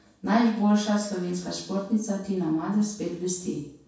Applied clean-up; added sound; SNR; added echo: none; none; none; reverberation time 0.6 s.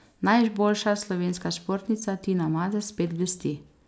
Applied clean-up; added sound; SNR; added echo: none; none; none; none.